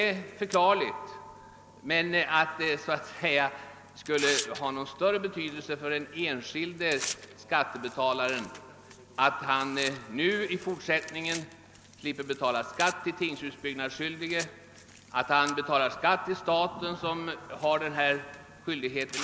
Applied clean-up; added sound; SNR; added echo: none; Tearing; 15 dB; none.